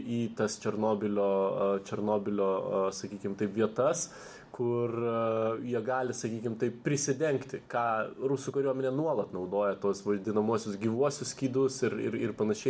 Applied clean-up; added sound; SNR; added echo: none; none; none; none.